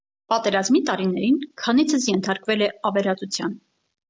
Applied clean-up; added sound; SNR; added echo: none; none; none; none.